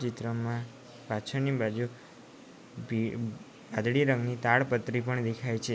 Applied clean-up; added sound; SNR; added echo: none; none; none; none.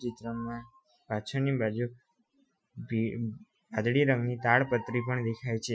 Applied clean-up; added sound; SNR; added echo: classical method Wiener filter.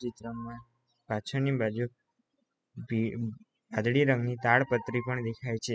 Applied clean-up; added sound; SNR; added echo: classical method spectral subtraction.